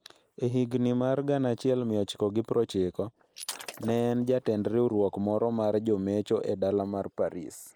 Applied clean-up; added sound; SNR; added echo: neural mask model Resemble Enhance denoiser.